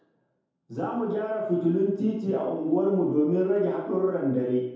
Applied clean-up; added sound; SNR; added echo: none; none; none; reverberation time 0.8 s.